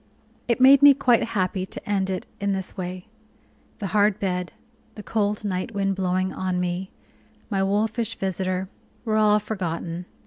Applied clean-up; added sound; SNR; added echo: none; none; none; none.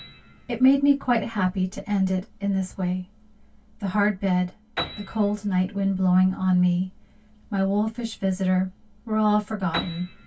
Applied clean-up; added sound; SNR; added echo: none; Piano; 18 dB; reverberation time 0.1 s.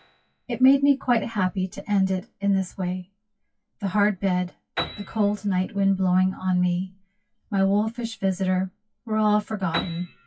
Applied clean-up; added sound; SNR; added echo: classical method WPE with log-MMSE.